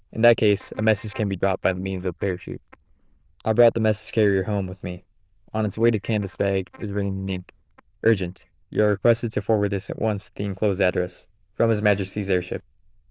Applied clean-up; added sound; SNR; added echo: neural diffusion model UNIVERSE++.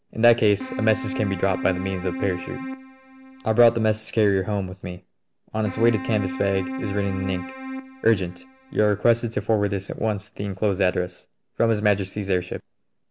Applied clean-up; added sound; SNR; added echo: none; Keyboard (musical); 9 dB; none.